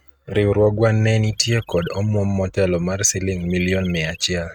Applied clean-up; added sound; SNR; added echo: neural mask model RNNoise.